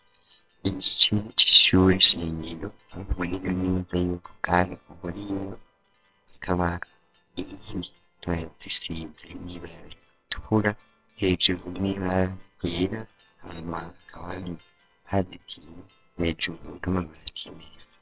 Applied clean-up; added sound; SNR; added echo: neural separator model SepFormer WHAMR!.